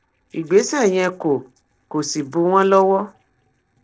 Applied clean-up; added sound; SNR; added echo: neural separator model SepFormer DNS4.